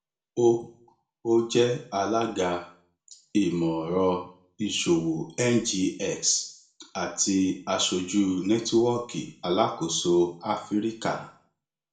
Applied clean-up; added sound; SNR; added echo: none; none; none; reverberation time 0.4 s.